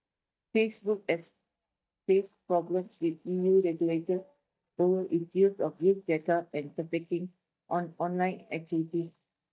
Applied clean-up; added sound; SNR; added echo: neural mask model DeepFilterNet 3.